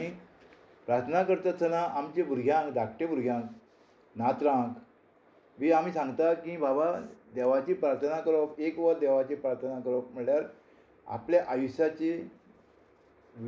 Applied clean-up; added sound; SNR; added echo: none; none; none; none.